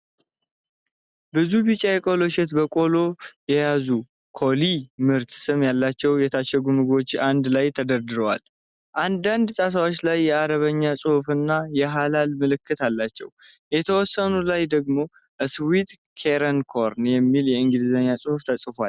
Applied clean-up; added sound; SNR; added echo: none; none; none; none.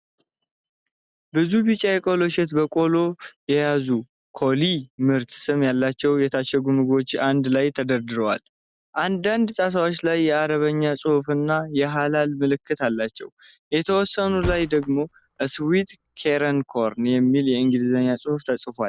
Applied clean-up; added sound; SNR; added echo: none; Thump, thud; 14 dB; none.